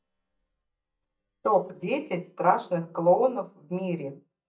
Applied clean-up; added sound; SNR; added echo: neural mask model DeepFilterNet 3.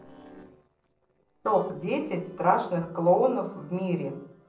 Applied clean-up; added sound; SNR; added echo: neural separator model SepFormer DNS4.